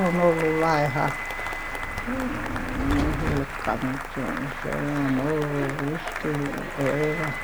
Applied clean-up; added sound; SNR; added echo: none; Subway, metro, underground + Applause / Cheering; 4 dB; none.